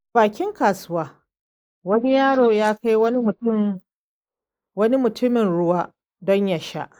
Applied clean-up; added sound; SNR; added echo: neural mask model Resemble Enhance denoiser.